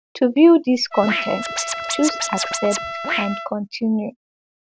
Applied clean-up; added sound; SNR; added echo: none; Scratching (performance technique) + Trumpet; 6 dB; none.